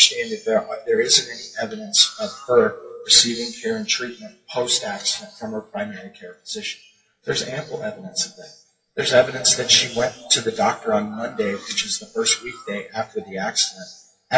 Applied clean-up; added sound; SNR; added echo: classical method WPE with log-MMSE.